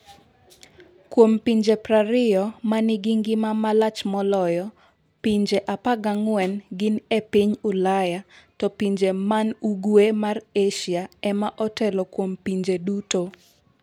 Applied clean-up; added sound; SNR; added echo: none; none; none; none.